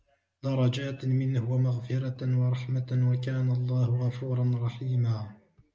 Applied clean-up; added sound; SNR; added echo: none; none; none; none.